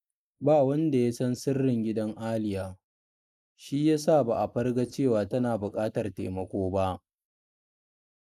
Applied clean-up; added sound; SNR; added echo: neural mask model Resemble Enhance denoiser.